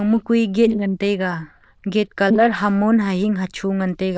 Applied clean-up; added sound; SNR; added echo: neural diffusion model UNIVERSE++.